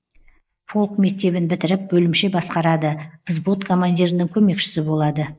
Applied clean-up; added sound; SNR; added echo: neural mask model Resemble Enhance denoiser.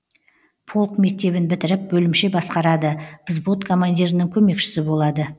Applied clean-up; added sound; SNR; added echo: none; none; none; none.